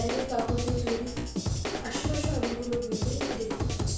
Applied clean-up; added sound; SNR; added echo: none; Drum / Drum kit; -2 dB; reverberation time 0.7 s.